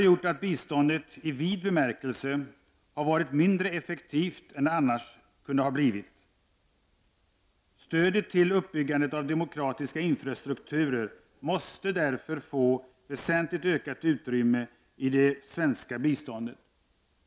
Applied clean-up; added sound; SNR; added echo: none; none; none; none.